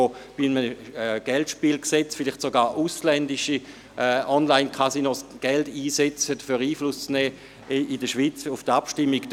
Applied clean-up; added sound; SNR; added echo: none; none; none; none.